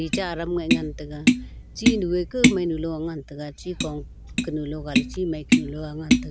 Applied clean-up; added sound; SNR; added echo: none; Tap; -4 dB; none.